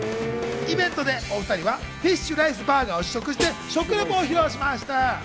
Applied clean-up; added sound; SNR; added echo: none; Snare drum; 11 dB; none.